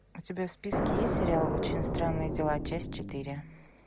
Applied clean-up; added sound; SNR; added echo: none; Explosion; -3 dB; none.